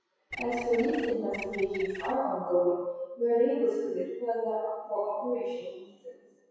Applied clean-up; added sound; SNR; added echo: classical method WPE with log-MMSE.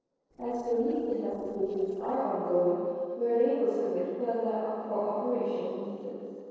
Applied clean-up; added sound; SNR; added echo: neural separator model SepFormer DNS4.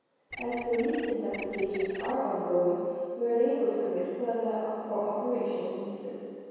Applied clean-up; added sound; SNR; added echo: none; Bird; 12 dB; reverberation time 2.2 s.